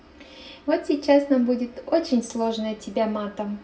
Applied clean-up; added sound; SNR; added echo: none; none; none; reverberation time 0.2 s.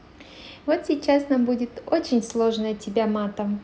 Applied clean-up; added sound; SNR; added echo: none; none; none; none.